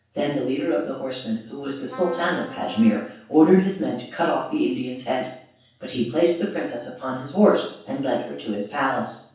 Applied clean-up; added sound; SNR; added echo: none; Trumpet; 16 dB; reverberation time 0.7 s.